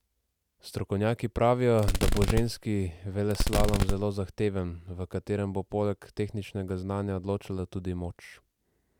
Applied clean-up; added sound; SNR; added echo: none; Fireworks; -3 dB; none.